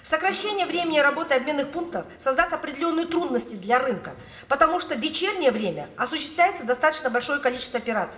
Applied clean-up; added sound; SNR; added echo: none; none; none; reverberation time 0.9 s.